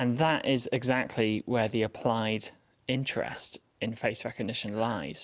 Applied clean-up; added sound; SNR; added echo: none; Breathing; 18 dB; none.